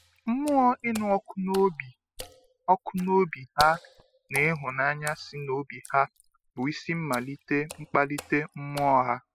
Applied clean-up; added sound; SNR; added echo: classical method spectral subtraction.